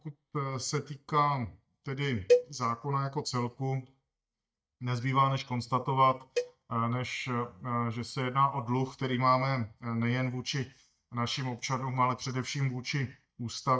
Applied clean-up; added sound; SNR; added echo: neural mask model DeepFilterNet 3.